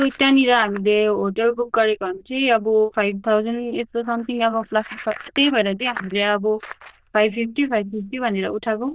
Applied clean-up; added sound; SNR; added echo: neural diffusion model UNIVERSE++.